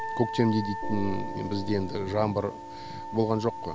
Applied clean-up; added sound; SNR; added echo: none; Wind instrument, woodwind instrument + Piano; 6 dB; none.